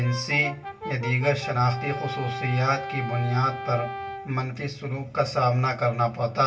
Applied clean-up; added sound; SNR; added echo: none; Brass instrument; 10 dB; reverberation time 0.2 s.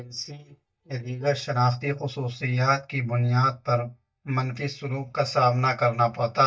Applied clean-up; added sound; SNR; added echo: neural mask model DeepFilterNet 3.